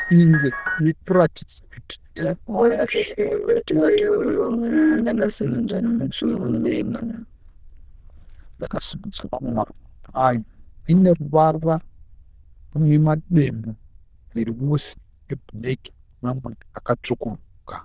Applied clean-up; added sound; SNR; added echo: neural diffusion model UNIVERSE++.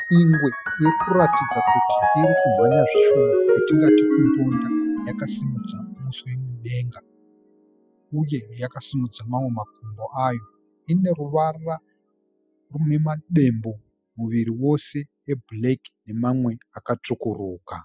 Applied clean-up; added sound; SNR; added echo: classical method spectral subtraction.